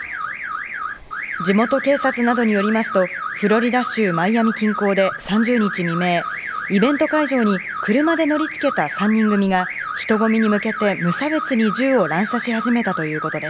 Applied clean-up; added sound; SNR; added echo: neural mask model Resemble Enhance denoiser.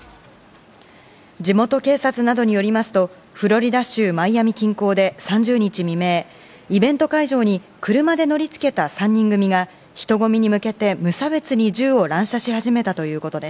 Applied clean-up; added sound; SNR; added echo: none; none; none; none.